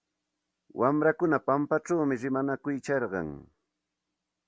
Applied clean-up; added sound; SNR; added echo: none; none; none; none.